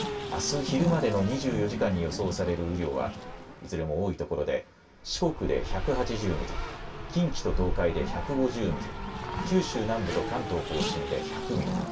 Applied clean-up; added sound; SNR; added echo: none; Race car, auto racing; 4 dB; reverberation time 0.2 s.